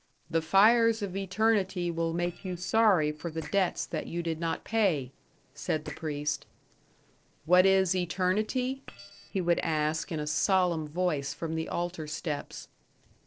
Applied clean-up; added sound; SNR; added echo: neural separator model SepFormer DNS4.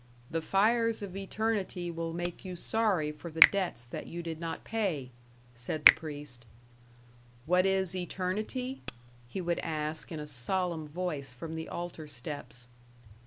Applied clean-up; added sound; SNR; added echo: none; Bicycle bell + Finger snapping; -3 dB; none.